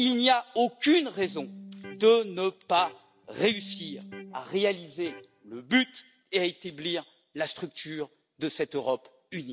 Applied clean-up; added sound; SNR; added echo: none; Electric guitar; 17 dB; none.